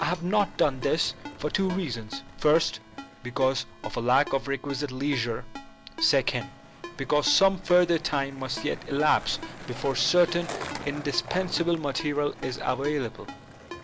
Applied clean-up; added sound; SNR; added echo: none; Ringtone + Skateboard; 14 dB; none.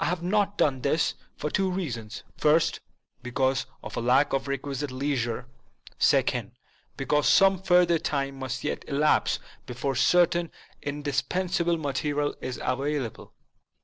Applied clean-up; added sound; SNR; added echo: none; none; none; none.